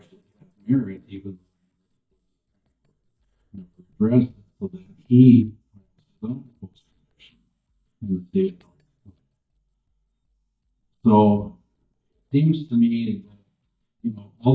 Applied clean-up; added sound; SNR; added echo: neural mask model DeepFilterNet 3.